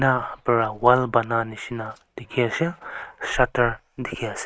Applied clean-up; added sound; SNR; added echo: neural mask model RNNoise.